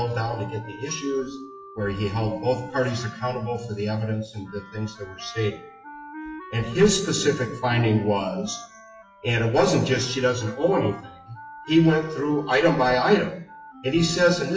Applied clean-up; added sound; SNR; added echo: classical method WPE with log-MMSE.